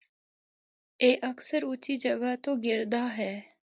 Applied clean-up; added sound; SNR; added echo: none; none; none; none.